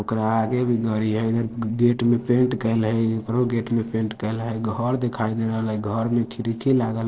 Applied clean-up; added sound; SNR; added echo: neural separator model SepFormer DNS4.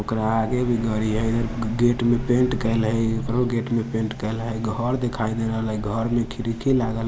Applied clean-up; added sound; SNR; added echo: none; Bird; 11 dB; none.